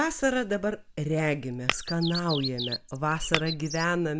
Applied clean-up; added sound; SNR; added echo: none; Tap / Glass; 6 dB; none.